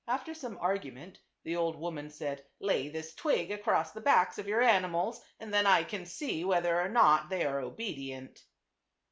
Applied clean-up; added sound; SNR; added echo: none; none; none; none.